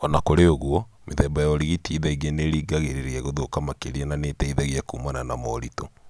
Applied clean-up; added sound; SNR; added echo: none; none; none; none.